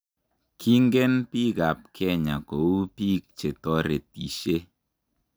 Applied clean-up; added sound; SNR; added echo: none; none; none; none.